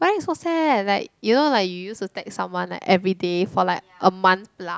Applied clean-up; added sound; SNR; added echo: none; none; none; none.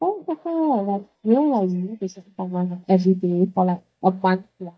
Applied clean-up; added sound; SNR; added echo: neural mask model DeepFilterNet 3.